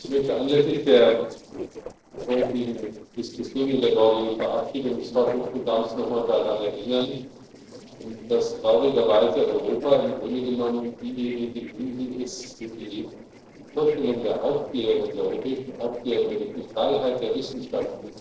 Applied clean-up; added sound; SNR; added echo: neural separator model SepFormer DNS4.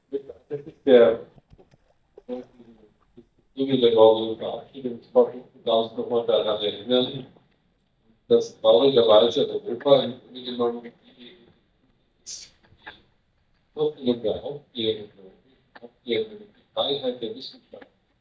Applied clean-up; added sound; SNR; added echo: neural mask model DeepFilterNet 3.